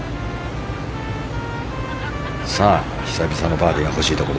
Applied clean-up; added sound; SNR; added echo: none; Trumpet; 15 dB; none.